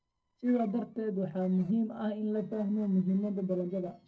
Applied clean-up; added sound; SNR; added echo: neural separator model SepFormer DNS4.